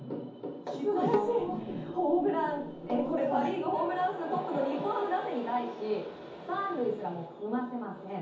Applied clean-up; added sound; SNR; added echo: none; Bowed string instrument; 7 dB; reverberation time 0.6 s.